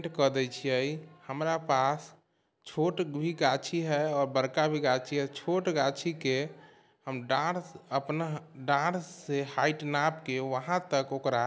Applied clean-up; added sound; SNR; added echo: none; none; none; none.